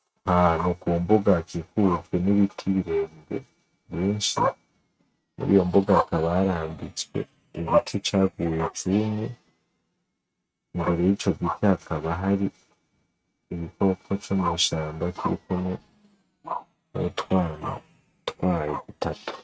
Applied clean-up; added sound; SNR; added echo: neural mask model RNNoise.